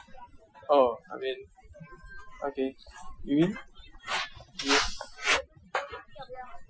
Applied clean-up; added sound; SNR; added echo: classical method Wiener filter.